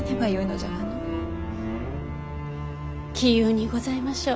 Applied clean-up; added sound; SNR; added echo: none; none; none; none.